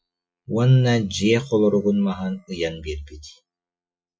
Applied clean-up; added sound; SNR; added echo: classical method Wiener filter.